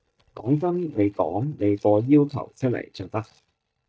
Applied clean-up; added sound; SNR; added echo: neural mask model DeepFilterNet 3.